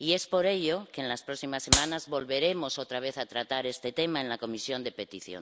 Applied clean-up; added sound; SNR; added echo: none; Clapping; -3 dB; none.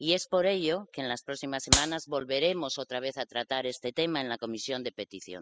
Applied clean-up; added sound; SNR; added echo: classical method spectral subtraction.